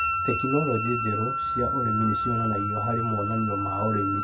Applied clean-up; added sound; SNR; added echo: none; Wind instrument, woodwind instrument; 0 dB; reverberation time 0.2 s.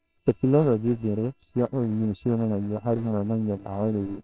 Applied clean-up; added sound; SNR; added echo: neural separator model SepFormer WHAMR!.